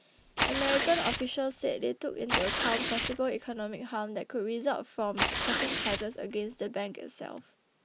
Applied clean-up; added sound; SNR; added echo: none; Tearing; -2 dB; none.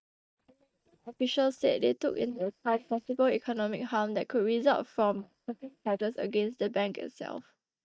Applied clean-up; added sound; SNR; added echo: neural mask model DeepFilterNet 3.